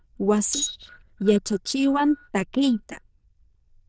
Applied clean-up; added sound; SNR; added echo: neural diffusion model UNIVERSE++.